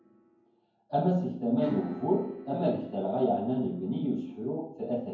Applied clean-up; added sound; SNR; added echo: none; Piano; 18 dB; reverberation time 0.9 s.